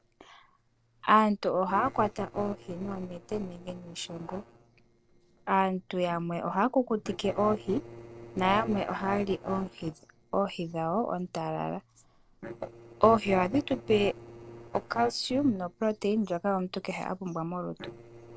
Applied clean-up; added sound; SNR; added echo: neural separator model SepFormer DNS4.